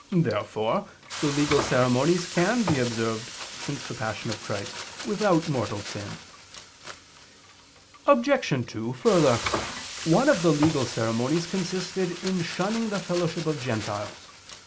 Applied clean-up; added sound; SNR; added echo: none; Frying (food); 10 dB; none.